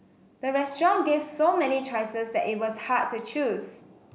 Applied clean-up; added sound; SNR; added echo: none; none; none; none.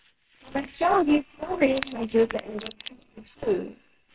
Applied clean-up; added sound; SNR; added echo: neural separator model SepFormer WHAMR!.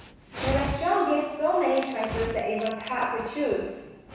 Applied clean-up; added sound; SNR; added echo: none; Dog; 10 dB; reverberation time 1.1 s.